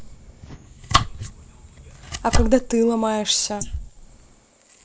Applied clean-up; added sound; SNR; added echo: neural mask model Resemble Enhance denoiser.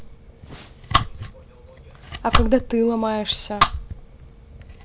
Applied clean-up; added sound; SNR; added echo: none; Domestic sounds, home sounds; 0 dB; none.